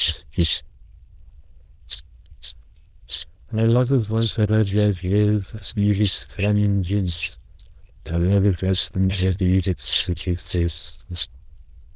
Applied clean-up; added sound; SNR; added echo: neural diffusion model UNIVERSE++.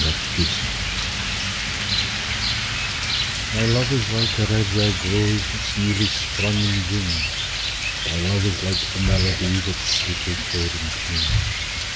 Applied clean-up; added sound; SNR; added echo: none; Rain; -1 dB; none.